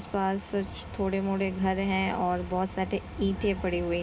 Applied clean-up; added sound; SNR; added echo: none; none; none; reverberation time 0.3 s.